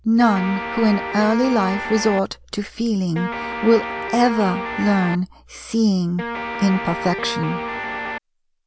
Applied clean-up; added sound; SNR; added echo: none; Guitar; 6 dB; none.